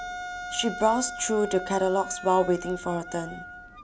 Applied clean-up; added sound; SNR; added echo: none; Wind instrument, woodwind instrument; 10 dB; none.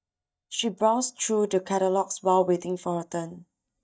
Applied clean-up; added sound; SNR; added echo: neural mask model DeepFilterNet 3.